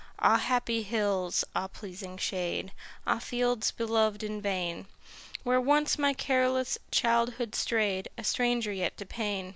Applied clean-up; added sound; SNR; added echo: none; none; none; none.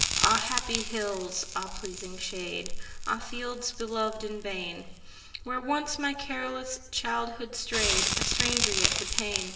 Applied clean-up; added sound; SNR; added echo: none; Crackle; 1 dB; reverberation time 1.0 s.